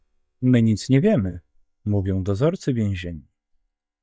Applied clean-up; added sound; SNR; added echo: neural mask model DeepFilterNet 3.